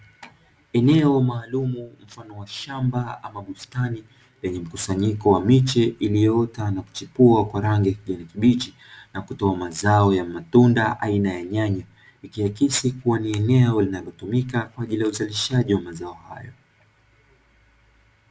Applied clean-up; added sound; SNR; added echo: none; none; none; none.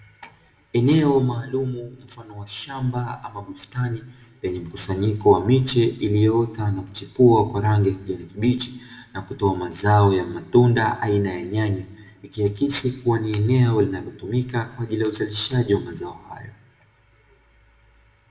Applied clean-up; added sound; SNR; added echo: none; none; none; reverberation time 0.8 s.